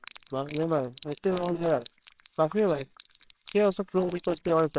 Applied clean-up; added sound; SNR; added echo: neural separator model SepFormer WHAMR!.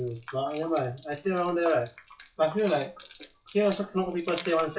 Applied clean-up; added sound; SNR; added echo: classical method WPE with log-MMSE.